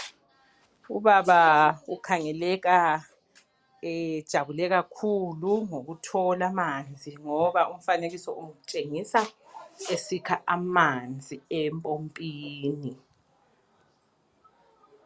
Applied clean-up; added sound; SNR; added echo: none; none; none; none.